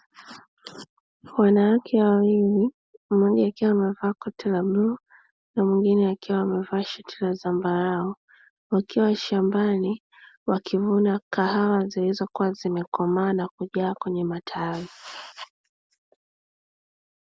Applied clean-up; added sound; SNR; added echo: none; none; none; none.